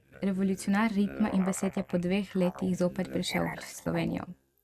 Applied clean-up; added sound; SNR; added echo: neural mask model RNNoise.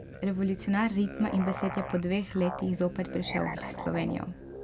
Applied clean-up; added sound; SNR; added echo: none; Musical instrument; 9 dB; none.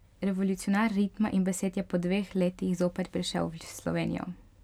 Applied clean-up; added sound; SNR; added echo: none; none; none; none.